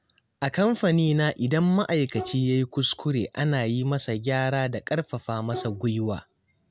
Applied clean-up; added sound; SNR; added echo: none; Bowed string instrument; 16 dB; none.